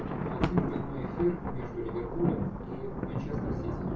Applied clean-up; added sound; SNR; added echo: none; Thunder; -1 dB; reverberation time 0.2 s.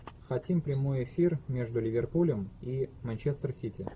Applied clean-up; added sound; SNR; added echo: none; none; none; none.